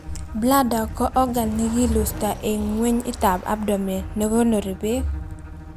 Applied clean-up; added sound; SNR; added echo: none; Bowed string instrument + Motor vehicle (road); 17 dB; none.